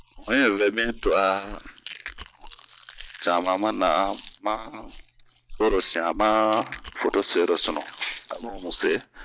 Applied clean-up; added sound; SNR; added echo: none; Chewing, mastication; 13 dB; none.